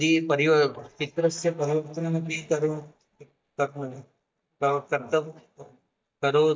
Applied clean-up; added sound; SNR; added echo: neural mask model DeepFilterNet 3.